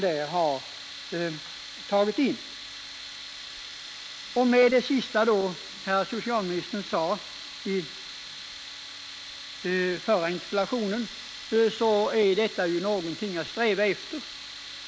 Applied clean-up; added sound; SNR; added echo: none; Tools; 13 dB; none.